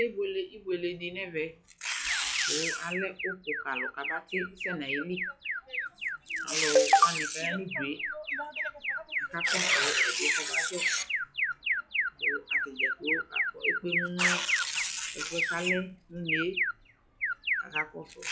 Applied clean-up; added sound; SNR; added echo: classical method log-MMSE.